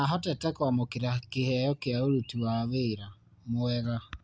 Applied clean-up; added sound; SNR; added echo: none; none; none; none.